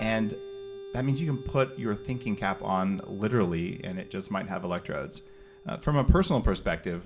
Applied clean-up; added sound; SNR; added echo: none; Organ; 16 dB; reverberation time 0.5 s.